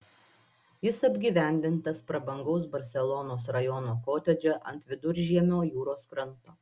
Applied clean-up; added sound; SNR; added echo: none; none; none; none.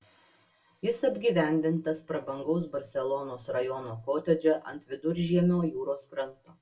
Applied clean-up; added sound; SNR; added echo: none; none; none; reverberation time 0.2 s.